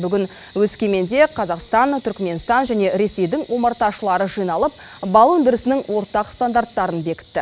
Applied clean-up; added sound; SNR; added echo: none; none; none; none.